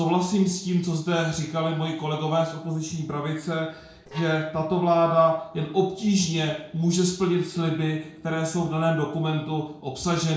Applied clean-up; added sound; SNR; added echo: neural separator model SepFormer DNS4.